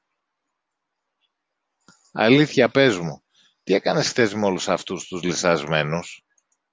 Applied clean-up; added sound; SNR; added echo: none; none; none; none.